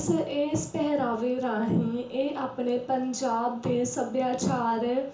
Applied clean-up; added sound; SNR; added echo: none; none; none; reverberation time 0.7 s.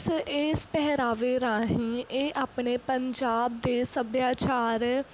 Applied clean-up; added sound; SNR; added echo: none; none; none; none.